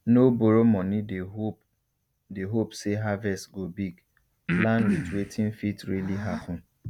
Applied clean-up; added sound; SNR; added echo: none; Breathing; 6 dB; none.